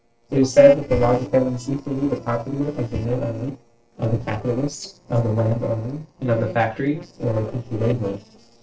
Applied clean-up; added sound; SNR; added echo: neural separator model SepFormer DNS4.